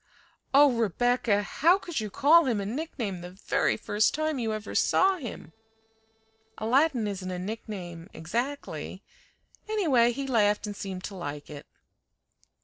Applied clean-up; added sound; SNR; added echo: neural separator model SepFormer DNS4.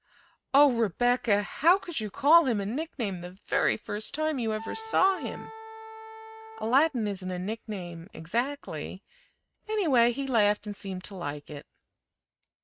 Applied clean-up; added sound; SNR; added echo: neural mask model RNNoise.